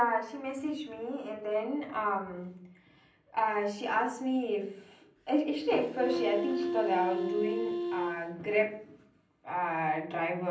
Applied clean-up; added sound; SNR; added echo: none; Wind instrument, woodwind instrument; 2 dB; reverberation time 0.6 s.